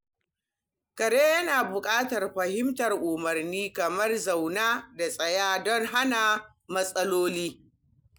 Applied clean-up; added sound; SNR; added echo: none; none; none; none.